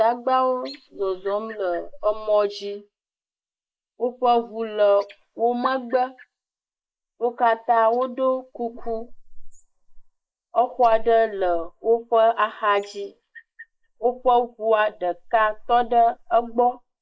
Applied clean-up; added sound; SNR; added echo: neural mask model Resemble Enhance denoiser.